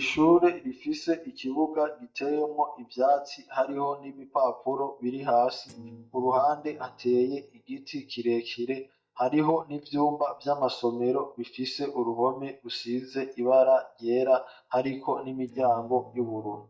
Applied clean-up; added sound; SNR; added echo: neural mask model DeepFilterNet 3.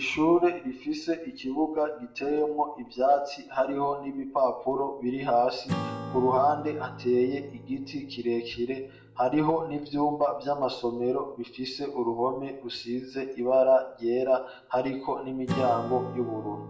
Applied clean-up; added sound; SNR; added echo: none; Acoustic guitar / Strum; 15 dB; reverberation time 0.5 s.